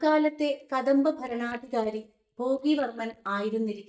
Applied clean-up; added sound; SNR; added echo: neural mask model DeepFilterNet 3.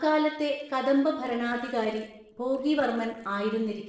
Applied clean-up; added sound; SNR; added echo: neural separator model SepFormer DNS4.